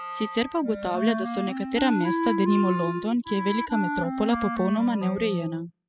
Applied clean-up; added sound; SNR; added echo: classical method spectral subtraction.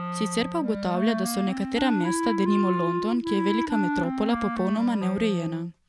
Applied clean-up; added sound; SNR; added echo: none; Wind instrument, woodwind instrument; 3 dB; none.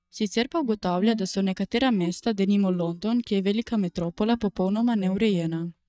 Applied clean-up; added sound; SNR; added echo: neural mask model DeepFilterNet 3.